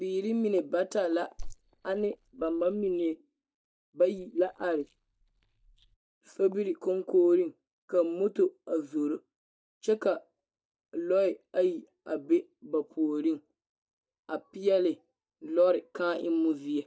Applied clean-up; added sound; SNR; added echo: neural mask model DeepFilterNet 3.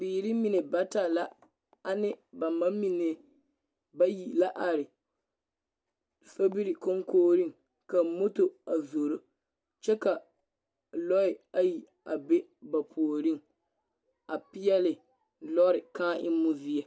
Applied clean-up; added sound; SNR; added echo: none; none; none; none.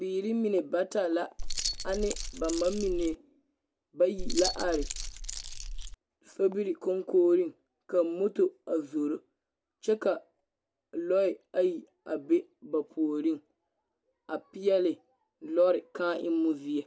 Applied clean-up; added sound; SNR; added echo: none; Keys jangling; 3 dB; none.